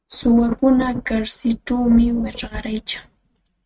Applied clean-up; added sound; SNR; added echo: neural mask model RNNoise.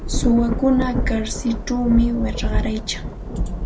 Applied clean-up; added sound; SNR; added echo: none; Thunder / Rain; 2 dB; none.